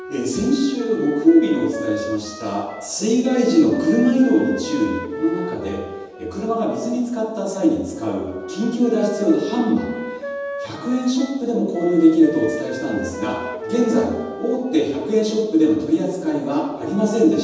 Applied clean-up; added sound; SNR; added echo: none; Wind instrument, woodwind instrument; 13 dB; reverberation time 1.1 s.